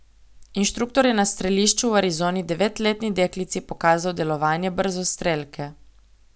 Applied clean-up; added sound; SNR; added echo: none; none; none; none.